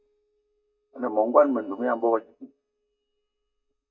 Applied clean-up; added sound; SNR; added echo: neural mask model DeepFilterNet 3.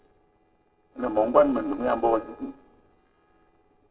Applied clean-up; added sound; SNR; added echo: neural separator model SepFormer DNS4.